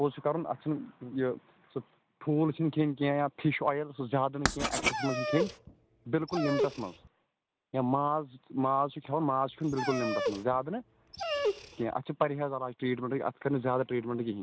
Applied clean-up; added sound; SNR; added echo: none; Writing + Dog; 3 dB; none.